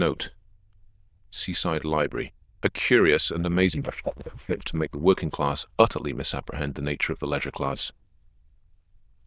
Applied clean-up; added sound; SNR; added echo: neural diffusion model UNIVERSE++.